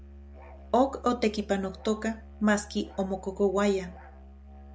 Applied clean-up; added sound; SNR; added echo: none; Musical instrument; 17 dB; none.